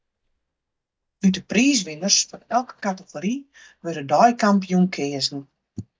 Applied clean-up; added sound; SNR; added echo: neural mask model DeepFilterNet 3.